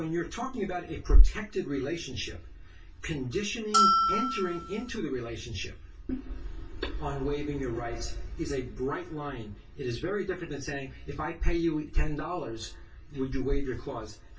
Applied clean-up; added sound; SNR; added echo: none; Bell; -3 dB; reverberation time 0.1 s.